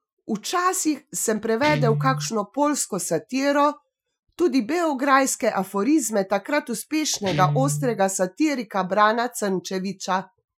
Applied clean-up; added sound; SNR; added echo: classical method Wiener filter.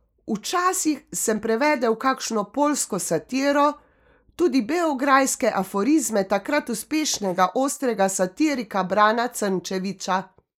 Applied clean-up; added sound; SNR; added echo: neural mask model Resemble Enhance denoiser.